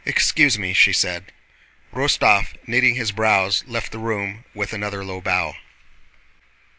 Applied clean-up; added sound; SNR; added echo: none; none; none; none.